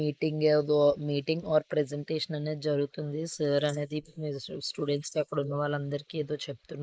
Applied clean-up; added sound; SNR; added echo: neural mask model Resemble Enhance denoiser.